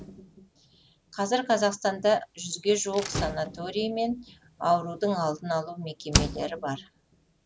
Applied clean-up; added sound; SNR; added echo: none; Slam; 7 dB; none.